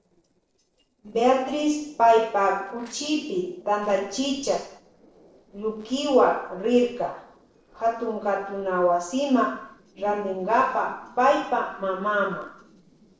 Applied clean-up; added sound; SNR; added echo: neural separator model SepFormer DNS4.